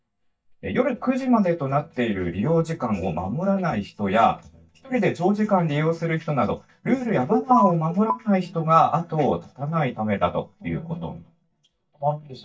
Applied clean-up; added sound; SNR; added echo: neural mask model DeepFilterNet 3.